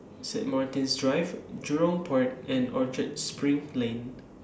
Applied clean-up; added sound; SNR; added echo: none; none; none; none.